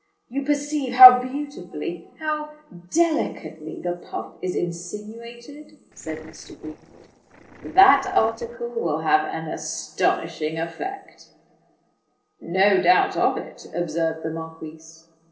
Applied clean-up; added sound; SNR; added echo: neural separator model SepFormer DNS4.